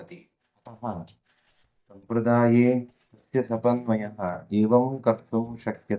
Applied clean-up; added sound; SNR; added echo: neural mask model DeepFilterNet 3.